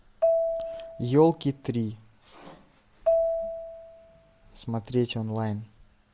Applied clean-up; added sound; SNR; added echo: none; Marimba, xylophone; 1 dB; none.